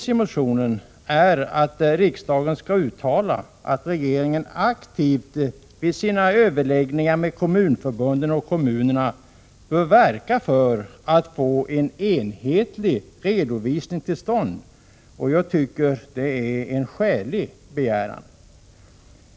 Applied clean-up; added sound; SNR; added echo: none; none; none; none.